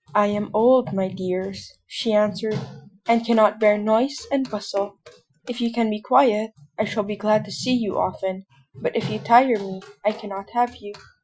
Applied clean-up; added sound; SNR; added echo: classical method Wiener filter.